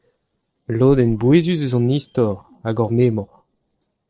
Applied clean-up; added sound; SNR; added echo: neural separator model SepFormer DNS4.